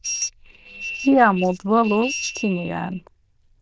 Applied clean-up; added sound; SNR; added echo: neural diffusion model UNIVERSE++.